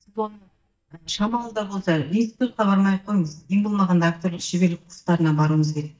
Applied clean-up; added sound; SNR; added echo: neural mask model DeepFilterNet 3.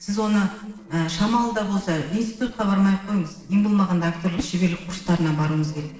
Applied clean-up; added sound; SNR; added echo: neural separator model SepFormer DNS4.